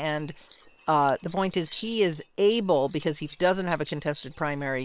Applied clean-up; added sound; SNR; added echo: neural separator model SepFormer WHAM!.